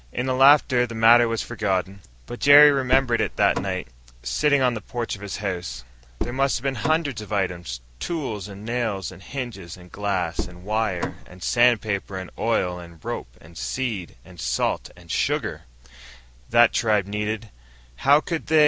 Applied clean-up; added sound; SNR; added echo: none; Car; 5 dB; none.